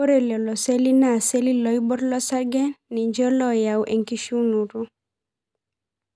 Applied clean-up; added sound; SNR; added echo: none; none; none; none.